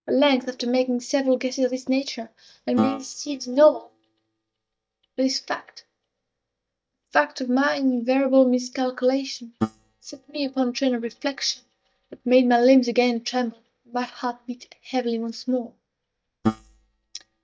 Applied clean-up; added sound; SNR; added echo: neural mask model DeepFilterNet 3.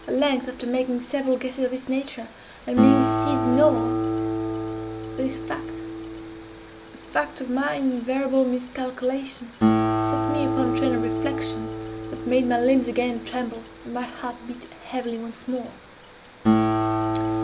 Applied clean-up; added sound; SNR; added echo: none; Acoustic guitar; 1 dB; none.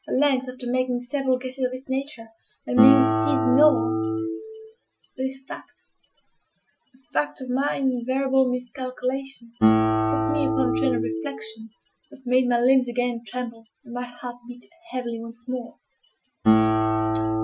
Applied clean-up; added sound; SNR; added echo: classical method Wiener filter.